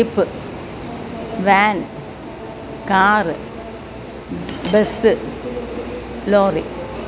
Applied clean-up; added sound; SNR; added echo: none; Coin (dropping); 14 dB; none.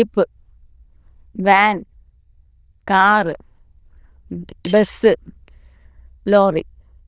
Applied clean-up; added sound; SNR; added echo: neural diffusion model UNIVERSE++.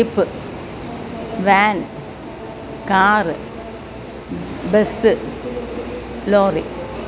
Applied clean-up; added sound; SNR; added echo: none; none; none; none.